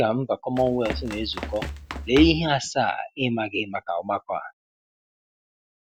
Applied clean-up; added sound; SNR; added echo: none; Run; 7 dB; none.